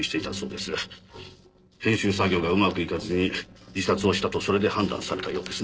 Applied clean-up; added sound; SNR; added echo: neural separator model SepFormer DNS4.